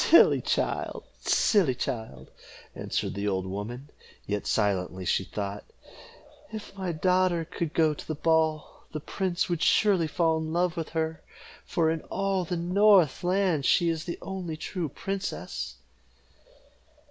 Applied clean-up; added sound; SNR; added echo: none; none; none; none.